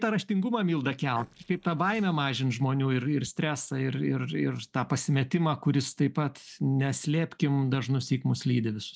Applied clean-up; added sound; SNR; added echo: neural separator model SepFormer DNS4.